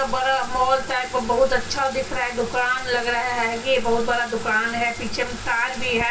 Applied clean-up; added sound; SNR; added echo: none; Bathtub (filling or washing); 16 dB; reverberation time 0.2 s.